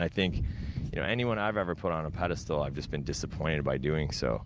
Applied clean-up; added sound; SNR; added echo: none; none; none; none.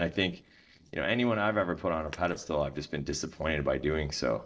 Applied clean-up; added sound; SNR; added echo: neural separator model SepFormer DNS4.